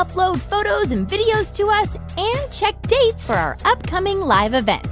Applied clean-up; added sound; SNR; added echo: none; none; none; none.